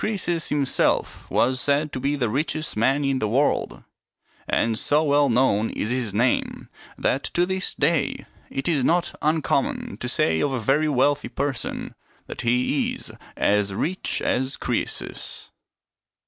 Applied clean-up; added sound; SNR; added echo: none; none; none; none.